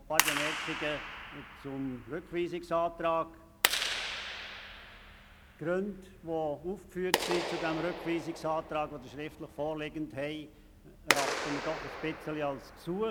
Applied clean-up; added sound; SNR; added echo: none; Clapping; 1 dB; none.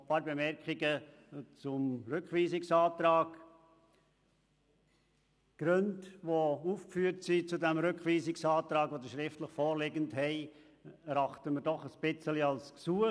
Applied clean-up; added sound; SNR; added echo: none; none; none; none.